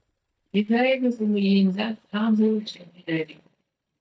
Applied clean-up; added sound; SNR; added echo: neural mask model DeepFilterNet 3.